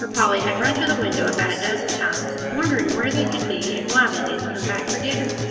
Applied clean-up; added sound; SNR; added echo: none; Acoustic guitar; 4 dB; reverberation time 2.8 s.